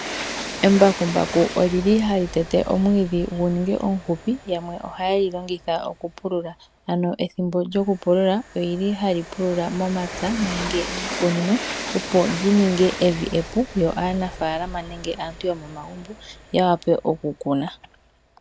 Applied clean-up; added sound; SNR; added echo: none; Train; 12 dB; none.